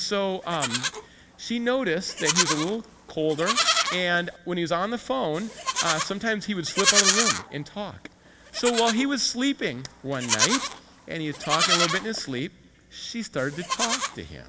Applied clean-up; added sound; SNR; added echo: none; Livestock, farm animals, working animals; 1 dB; none.